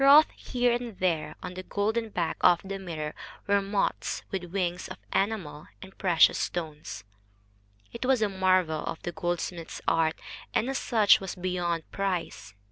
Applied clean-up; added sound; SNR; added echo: none; none; none; none.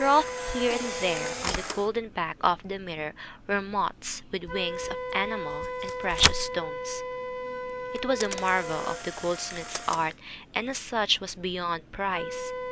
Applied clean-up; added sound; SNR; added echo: none; Camera + Wind instrument, woodwind instrument; 4 dB; none.